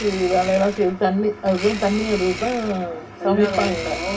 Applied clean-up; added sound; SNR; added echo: none; Domestic sounds, home sounds; 12 dB; reverberation time 0.4 s.